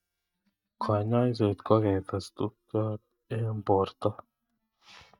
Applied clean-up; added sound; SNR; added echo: neural mask model DeepFilterNet 3.